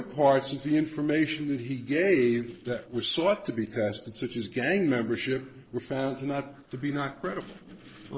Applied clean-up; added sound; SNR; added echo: neural separator model SepFormer DNS4.